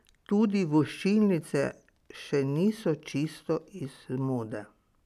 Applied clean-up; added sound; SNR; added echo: none; none; none; none.